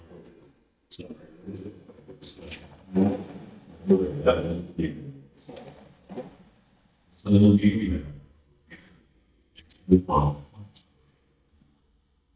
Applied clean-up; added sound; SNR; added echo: neural mask model DeepFilterNet 3.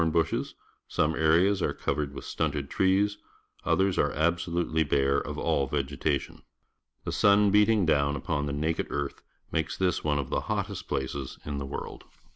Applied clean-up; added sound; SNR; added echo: none; none; none; none.